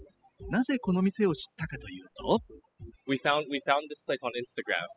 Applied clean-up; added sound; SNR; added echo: classical method spectral subtraction.